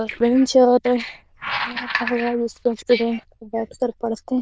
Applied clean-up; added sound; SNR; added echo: neural diffusion model UNIVERSE++.